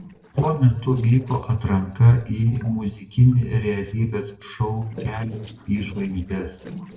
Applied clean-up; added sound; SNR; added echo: neural separator model SepFormer DNS4.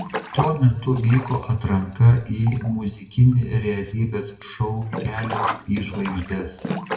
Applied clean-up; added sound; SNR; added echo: none; Sink (filling or washing); 11 dB; reverberation time 0.6 s.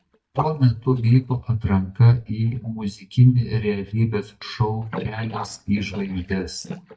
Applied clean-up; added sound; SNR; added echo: neural mask model DeepFilterNet 3.